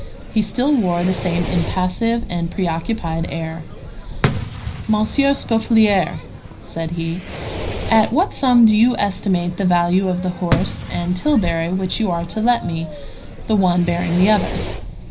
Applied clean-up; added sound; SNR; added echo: none; Fireworks; 9 dB; reverberation time 0.4 s.